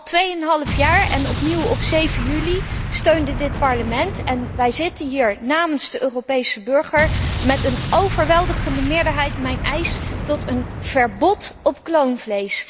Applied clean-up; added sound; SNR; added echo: none; Explosion; 5 dB; none.